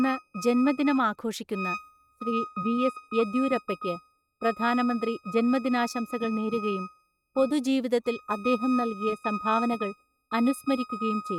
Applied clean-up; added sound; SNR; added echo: neural mask model RNNoise.